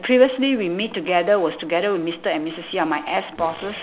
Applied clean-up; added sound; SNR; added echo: none; none; none; none.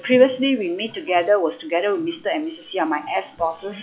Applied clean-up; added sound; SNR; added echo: classical method log-MMSE.